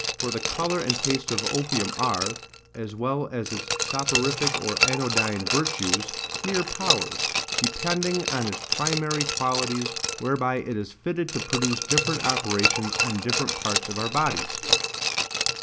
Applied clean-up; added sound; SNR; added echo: none; Glass; -1 dB; none.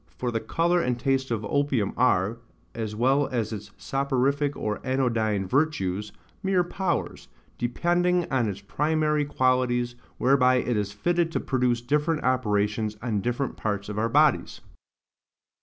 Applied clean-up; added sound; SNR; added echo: none; none; none; none.